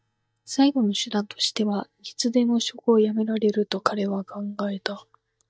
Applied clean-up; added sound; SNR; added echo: neural mask model DeepFilterNet 3.